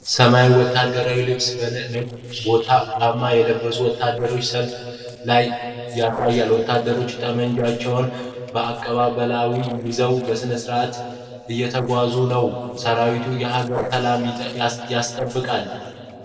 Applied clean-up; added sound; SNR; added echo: neural separator model SepFormer DNS4.